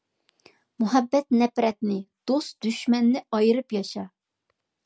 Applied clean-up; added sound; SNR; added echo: none; none; none; none.